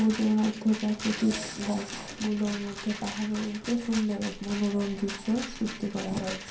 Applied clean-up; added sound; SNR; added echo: none; Rattle; 11 dB; reverberation time 0.5 s.